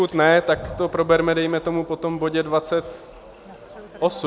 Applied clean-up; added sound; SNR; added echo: none; none; none; none.